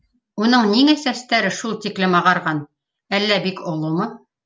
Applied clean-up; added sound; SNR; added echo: none; none; none; none.